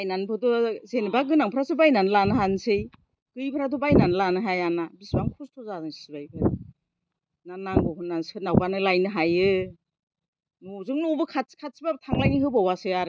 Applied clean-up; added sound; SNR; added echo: none; none; none; none.